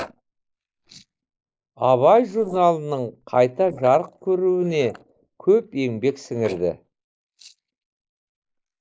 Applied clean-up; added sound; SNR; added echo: neural mask model Resemble Enhance denoiser.